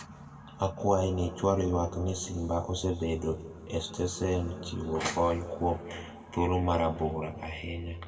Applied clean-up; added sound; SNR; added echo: none; none; none; reverberation time 1.2 s.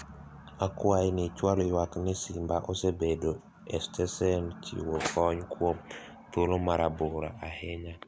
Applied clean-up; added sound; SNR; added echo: none; none; none; none.